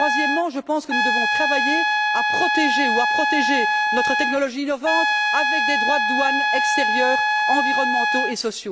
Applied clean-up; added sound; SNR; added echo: none; Trumpet; -5 dB; none.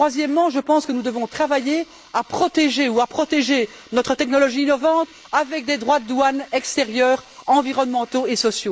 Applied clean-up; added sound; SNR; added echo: neural mask model Resemble Enhance denoiser.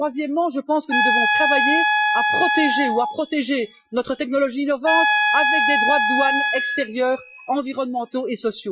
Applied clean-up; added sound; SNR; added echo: classical method Wiener filter.